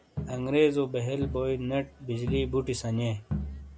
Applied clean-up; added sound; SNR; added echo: none; Crowd; 9 dB; none.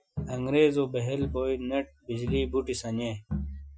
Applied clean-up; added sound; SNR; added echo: classical method Wiener filter.